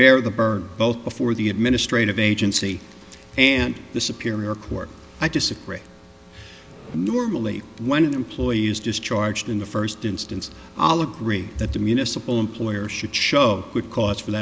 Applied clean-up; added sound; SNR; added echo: none; none; none; none.